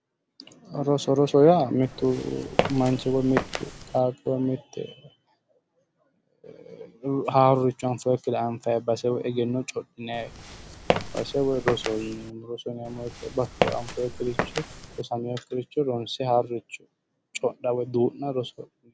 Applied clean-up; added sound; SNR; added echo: none; Walk, footsteps; 5 dB; none.